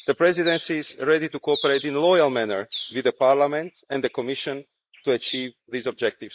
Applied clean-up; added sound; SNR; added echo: neural mask model Resemble Enhance denoiser.